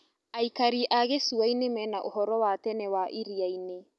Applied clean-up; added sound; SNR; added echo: none; none; none; none.